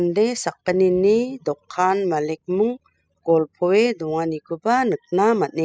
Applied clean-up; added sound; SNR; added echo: classical method spectral subtraction.